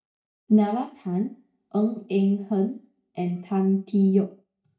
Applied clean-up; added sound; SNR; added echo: neural mask model DeepFilterNet 3.